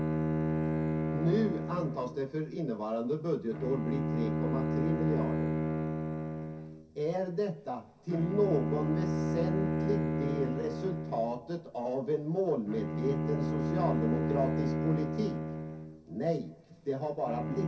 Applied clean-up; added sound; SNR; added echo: none; Bowed string instrument; -1 dB; reverberation time 0.3 s.